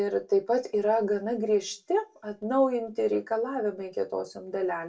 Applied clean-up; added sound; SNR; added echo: none; none; none; reverberation time 0.2 s.